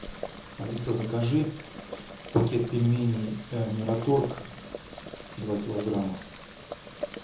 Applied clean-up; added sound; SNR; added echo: none; Boiling; 12 dB; reverberation time 0.8 s.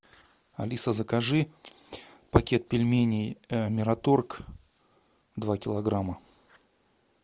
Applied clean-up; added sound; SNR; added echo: none; none; none; none.